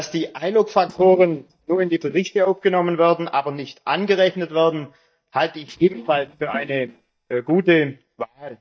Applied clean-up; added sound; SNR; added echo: neural mask model DeepFilterNet 3.